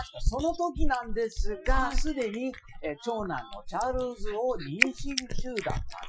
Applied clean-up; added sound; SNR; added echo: classical method Wiener filter.